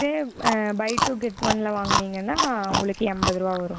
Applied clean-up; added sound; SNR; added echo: neural mask model Resemble Enhance denoiser.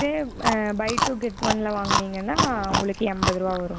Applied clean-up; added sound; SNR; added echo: none; Chewing, mastication; 1 dB; none.